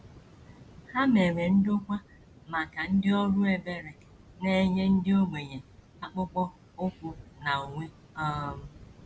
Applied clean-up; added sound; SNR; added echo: none; none; none; none.